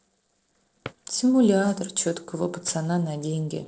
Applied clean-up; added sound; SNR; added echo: neural separator model SepFormer DNS4.